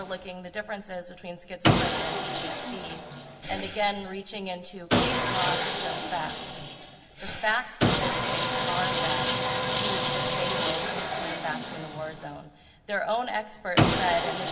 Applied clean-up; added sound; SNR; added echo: none; Sawing; -4 dB; reverberation time 1.5 s.